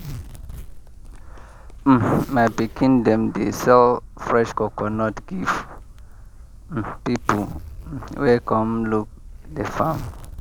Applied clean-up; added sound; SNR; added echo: none; Zipper (clothing); 15 dB; none.